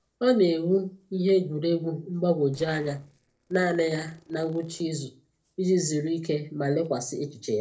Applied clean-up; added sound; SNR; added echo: neural separator model SepFormer DNS4.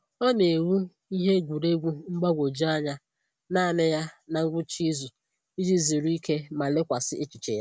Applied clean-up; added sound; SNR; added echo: none; none; none; none.